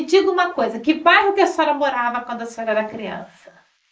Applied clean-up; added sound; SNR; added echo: neural mask model Resemble Enhance denoiser.